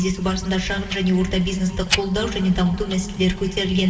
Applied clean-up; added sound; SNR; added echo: none; Tick-tock; 13 dB; reverberation time 2.7 s.